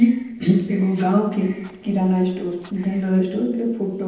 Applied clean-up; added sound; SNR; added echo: neural separator model SepFormer DNS4.